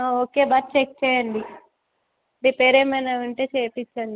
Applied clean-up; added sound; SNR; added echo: none; none; none; none.